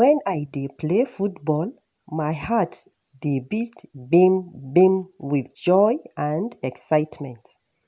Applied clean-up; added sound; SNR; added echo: none; none; none; none.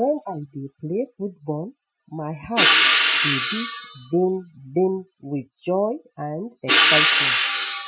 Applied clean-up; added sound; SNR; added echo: classical method Wiener filter.